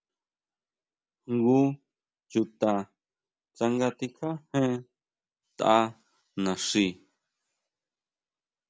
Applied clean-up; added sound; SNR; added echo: none; none; none; none.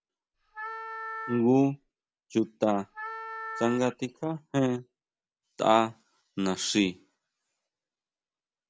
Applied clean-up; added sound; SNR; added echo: none; Wind instrument, woodwind instrument; 10 dB; none.